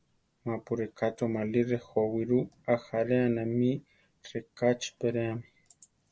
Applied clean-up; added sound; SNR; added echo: none; none; none; none.